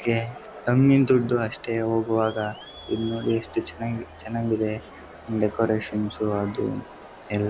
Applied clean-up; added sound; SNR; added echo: none; Crowd; 18 dB; none.